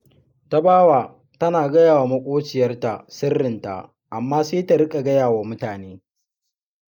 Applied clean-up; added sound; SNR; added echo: neural mask model Resemble Enhance denoiser.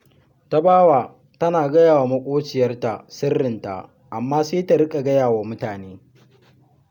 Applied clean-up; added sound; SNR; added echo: none; none; none; none.